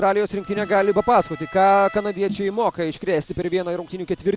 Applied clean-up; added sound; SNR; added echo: none; Snare drum; 19 dB; none.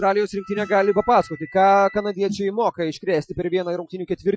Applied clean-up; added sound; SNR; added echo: classical method Wiener filter.